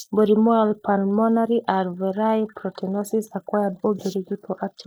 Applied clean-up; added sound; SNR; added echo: neural mask model Resemble Enhance denoiser.